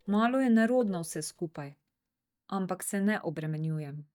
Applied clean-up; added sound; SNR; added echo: neural mask model DeepFilterNet 3.